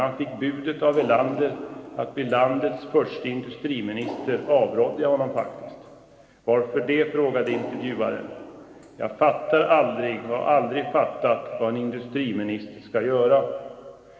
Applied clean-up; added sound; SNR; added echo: none; Water; 16 dB; reverberation time 2.1 s.